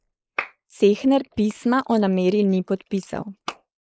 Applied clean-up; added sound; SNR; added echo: neural mask model Resemble Enhance denoiser.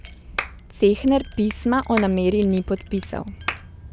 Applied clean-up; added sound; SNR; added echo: none; Wind chime + Clapping; 11 dB; none.